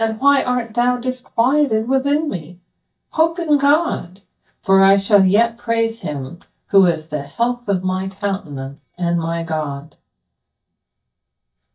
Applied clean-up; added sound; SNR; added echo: neural mask model DeepFilterNet 3.